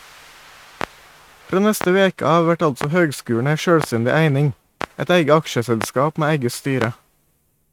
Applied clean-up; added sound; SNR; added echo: neural mask model RNNoise.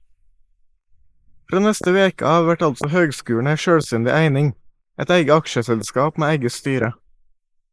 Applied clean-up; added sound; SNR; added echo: neural mask model Resemble Enhance denoiser.